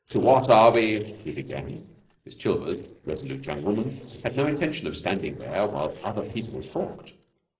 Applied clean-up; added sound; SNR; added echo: neural separator model SepFormer DNS4.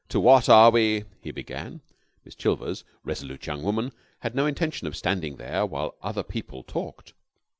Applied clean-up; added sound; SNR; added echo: none; none; none; none.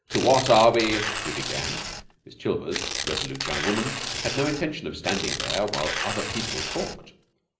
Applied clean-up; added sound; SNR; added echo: none; Tearing; 4 dB; reverberation time 0.5 s.